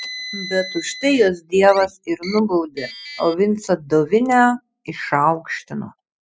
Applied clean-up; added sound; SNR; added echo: classical method spectral subtraction.